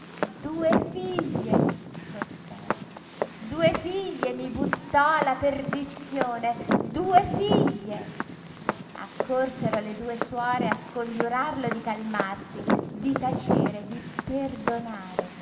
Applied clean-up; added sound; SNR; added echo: none; Walk, footsteps; 1 dB; reverberation time 1.5 s.